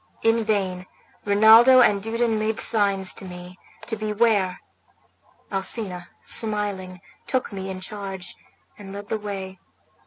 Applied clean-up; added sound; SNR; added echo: none; none; none; none.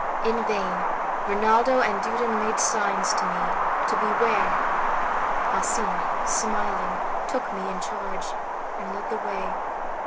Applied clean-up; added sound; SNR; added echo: none; Wind; -4 dB; none.